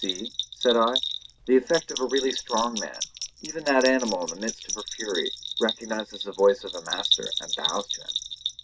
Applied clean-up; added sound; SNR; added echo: none; Bell; 5 dB; none.